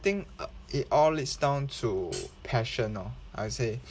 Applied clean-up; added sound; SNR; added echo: none; Hi-hat; 14 dB; none.